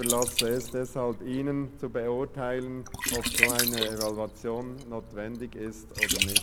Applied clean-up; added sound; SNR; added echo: none; Liquid; 0 dB; none.